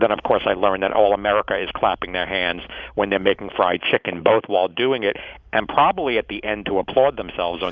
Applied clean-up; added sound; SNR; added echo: none; none; none; none.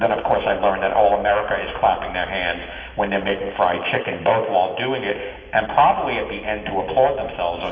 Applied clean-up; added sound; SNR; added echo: none; none; none; reverberation time 2.1 s.